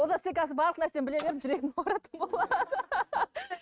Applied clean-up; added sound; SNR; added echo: neural mask model RNNoise.